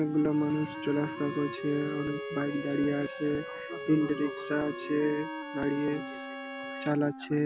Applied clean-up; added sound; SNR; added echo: none; Wind instrument, woodwind instrument + Bowed string instrument; 9 dB; none.